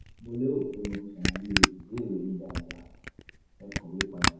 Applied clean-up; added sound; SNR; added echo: none; Camera; -3 dB; reverberation time 0.8 s.